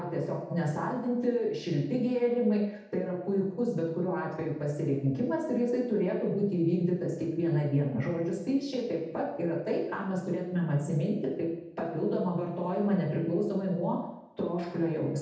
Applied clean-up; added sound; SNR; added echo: none; none; none; reverberation time 0.8 s.